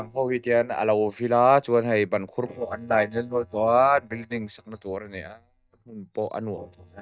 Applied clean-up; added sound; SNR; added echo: neural mask model DeepFilterNet 3.